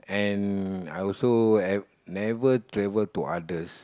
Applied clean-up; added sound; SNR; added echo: none; none; none; none.